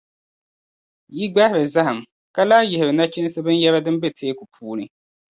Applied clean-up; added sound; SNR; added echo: none; none; none; none.